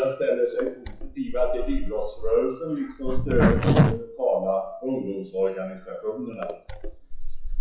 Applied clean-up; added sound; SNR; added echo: classical method WPE with log-MMSE.